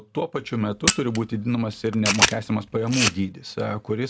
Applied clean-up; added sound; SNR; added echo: none; Camera; 1 dB; none.